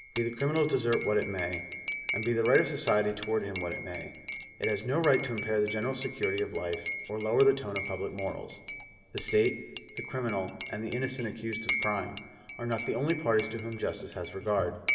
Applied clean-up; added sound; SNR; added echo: none; Cutlery, silverware / Dishes, pots, and pans / Chink, clink; 8 dB; reverberation time 2.7 s.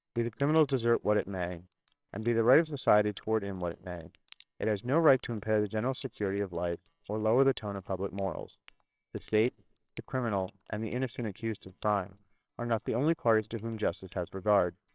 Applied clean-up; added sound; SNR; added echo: neural separator model SepFormer WHAMR!.